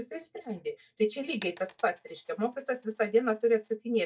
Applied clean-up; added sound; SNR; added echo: neural mask model DeepFilterNet 3.